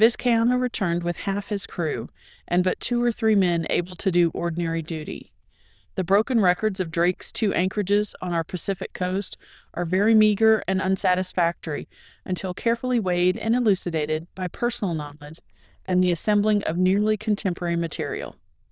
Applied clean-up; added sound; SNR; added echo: neural diffusion model UNIVERSE++.